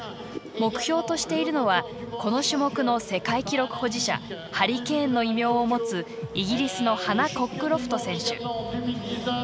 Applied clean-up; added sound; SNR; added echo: none; none; none; none.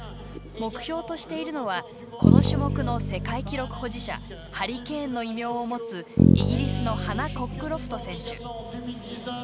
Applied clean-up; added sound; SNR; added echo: none; Bass guitar; -5 dB; none.